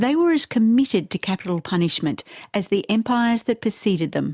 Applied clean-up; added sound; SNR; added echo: none; none; none; none.